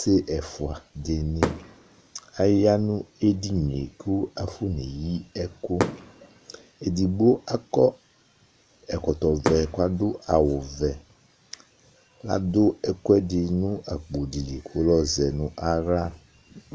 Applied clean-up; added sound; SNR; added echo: none; Fireworks; 11 dB; none.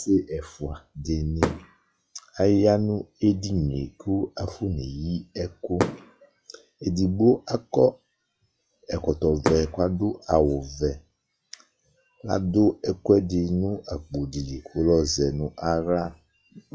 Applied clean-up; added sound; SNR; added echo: classical method log-MMSE.